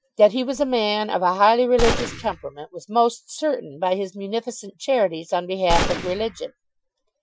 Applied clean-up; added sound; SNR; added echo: classical method Wiener filter.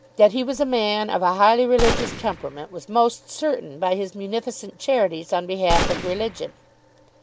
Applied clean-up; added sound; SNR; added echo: none; Gunshot, gunfire; 5 dB; none.